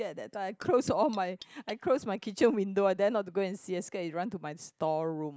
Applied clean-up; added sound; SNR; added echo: neural mask model Resemble Enhance denoiser.